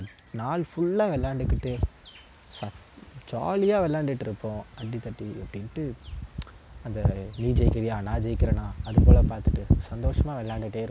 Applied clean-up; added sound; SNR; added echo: none; none; none; none.